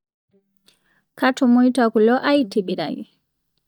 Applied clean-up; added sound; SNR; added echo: neural mask model DeepFilterNet 3.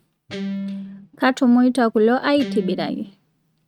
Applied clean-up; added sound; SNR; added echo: neural mask model RNNoise.